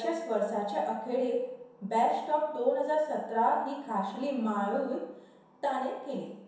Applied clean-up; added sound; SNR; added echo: none; none; none; reverberation time 0.7 s.